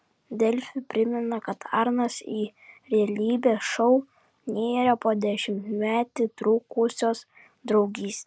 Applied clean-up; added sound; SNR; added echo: none; none; none; none.